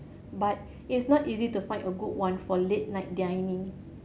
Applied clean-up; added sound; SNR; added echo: none; none; none; none.